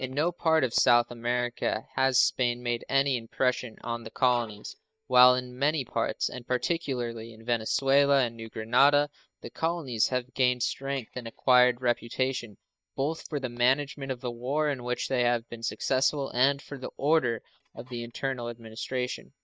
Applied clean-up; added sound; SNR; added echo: neural mask model DeepFilterNet 3.